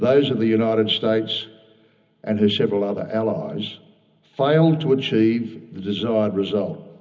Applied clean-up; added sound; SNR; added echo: none; none; none; reverberation time 0.4 s.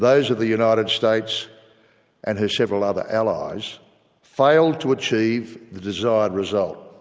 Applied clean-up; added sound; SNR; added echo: none; none; none; none.